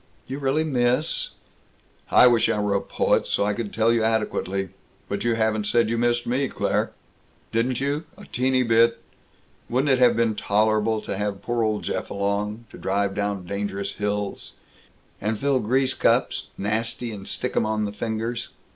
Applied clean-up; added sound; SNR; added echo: none; none; none; none.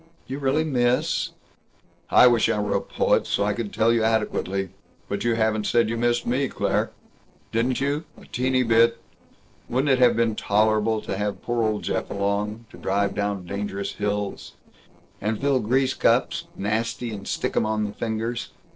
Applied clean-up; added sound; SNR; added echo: neural separator model SepFormer DNS4.